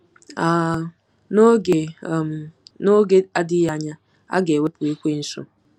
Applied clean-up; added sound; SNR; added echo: none; none; none; none.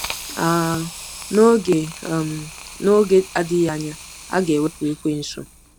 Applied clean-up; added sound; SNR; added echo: none; Hiss; 15 dB; none.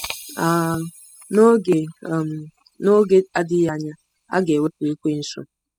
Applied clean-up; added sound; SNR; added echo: classical method spectral subtraction.